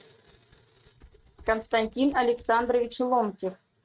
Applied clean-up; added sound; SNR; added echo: neural mask model RNNoise.